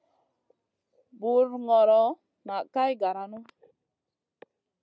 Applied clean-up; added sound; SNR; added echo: none; none; none; none.